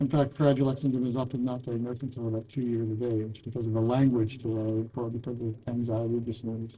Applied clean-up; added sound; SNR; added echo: neural separator model SepFormer DNS4.